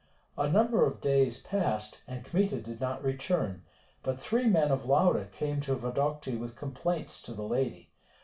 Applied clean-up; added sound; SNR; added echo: none; none; none; reverberation time 0.2 s.